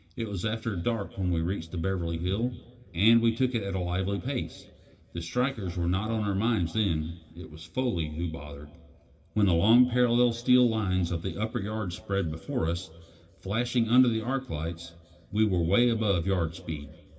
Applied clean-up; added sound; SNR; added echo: none; none; none; reverberation time 2.7 s.